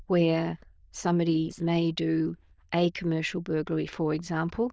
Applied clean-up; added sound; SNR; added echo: neural diffusion model UNIVERSE++.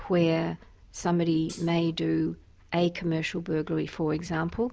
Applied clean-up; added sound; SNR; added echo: none; Hi-hat; 20 dB; none.